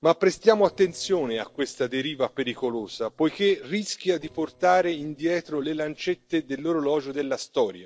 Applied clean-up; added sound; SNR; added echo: neural separator model SepFormer DNS4.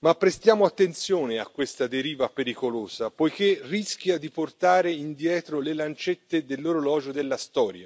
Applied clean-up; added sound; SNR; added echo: none; none; none; none.